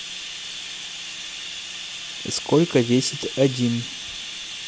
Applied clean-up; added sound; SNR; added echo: none; Bathtub (filling or washing); 8 dB; none.